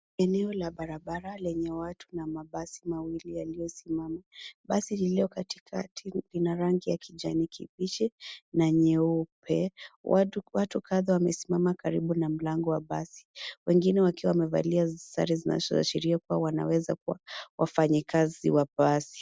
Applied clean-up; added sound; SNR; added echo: none; none; none; none.